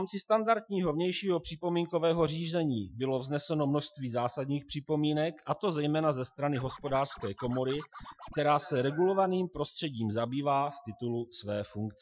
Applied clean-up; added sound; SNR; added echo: classical method Wiener filter.